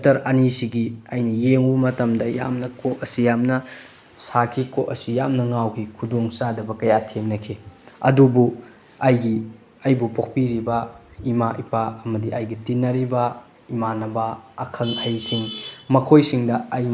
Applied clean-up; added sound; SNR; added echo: none; none; none; none.